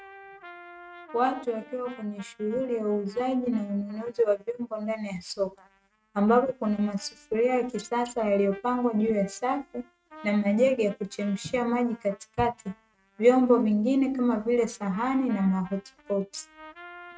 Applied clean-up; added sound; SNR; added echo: neural mask model RNNoise.